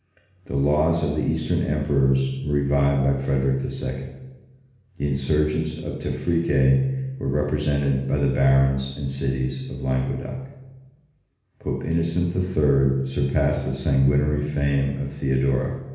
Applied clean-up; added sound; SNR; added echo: none; none; none; reverberation time 1.1 s.